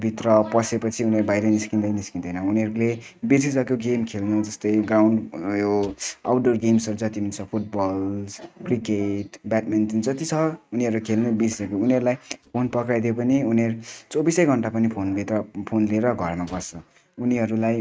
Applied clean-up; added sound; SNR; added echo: neural mask model RNNoise.